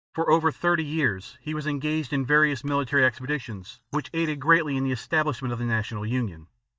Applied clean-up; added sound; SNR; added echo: neural mask model DeepFilterNet 3.